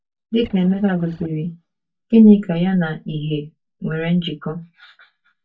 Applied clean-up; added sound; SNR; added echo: neural mask model DeepFilterNet 3.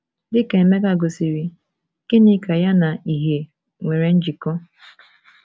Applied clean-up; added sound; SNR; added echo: none; none; none; none.